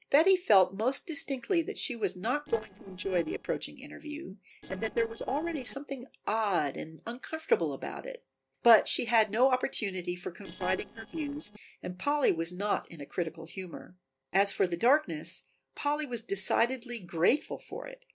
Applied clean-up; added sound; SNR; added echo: neural separator model SepFormer DNS4.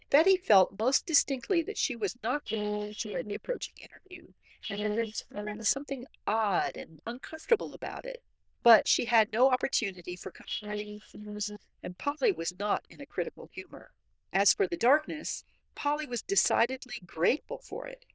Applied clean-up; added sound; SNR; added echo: neural diffusion model UNIVERSE++.